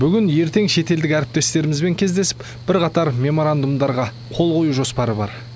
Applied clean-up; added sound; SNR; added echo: none; Mechanical fan; 17 dB; none.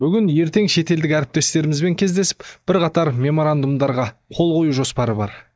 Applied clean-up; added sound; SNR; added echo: neural mask model DeepFilterNet 3.